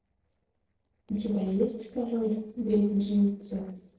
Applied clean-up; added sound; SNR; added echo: neural separator model SepFormer DNS4.